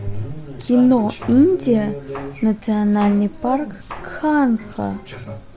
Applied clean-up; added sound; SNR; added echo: none; none; none; none.